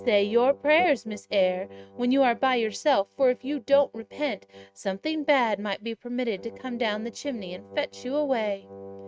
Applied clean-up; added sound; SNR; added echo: neural mask model RNNoise.